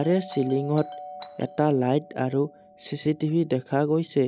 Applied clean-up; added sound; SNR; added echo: none; Doorbell; 18 dB; none.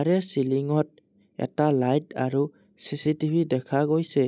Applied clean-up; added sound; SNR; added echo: none; none; none; none.